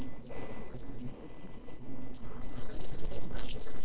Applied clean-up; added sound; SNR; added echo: neural separator model SepFormer DNS4.